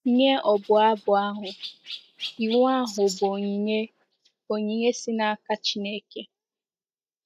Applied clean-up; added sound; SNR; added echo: neural mask model DeepFilterNet 3.